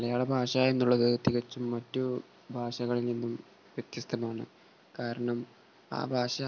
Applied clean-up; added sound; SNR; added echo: none; none; none; none.